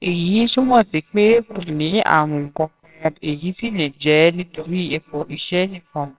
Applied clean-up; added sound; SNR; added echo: neural separator model SepFormer WHAMR!.